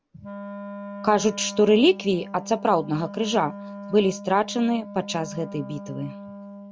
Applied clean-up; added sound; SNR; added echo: none; Wind instrument, woodwind instrument; 13 dB; none.